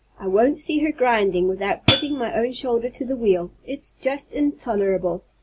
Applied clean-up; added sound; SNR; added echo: none; Hi-hat; -2 dB; none.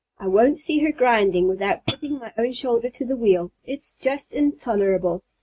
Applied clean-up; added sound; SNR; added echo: neural mask model RNNoise.